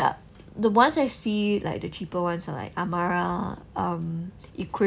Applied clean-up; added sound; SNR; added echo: none; none; none; none.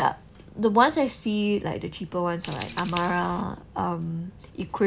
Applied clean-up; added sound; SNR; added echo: none; Scissors; 20 dB; none.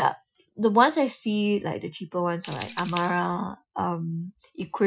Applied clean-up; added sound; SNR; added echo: classical method Wiener filter.